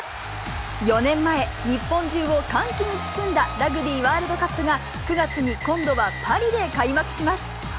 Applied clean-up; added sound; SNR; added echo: none; none; none; none.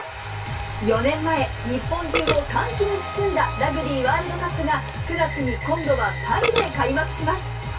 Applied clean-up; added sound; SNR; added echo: none; Burping, eructation; 10 dB; reverberation time 0.2 s.